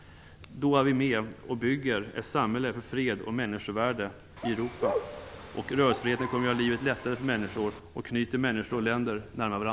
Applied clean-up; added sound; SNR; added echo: none; Bird; 8 dB; none.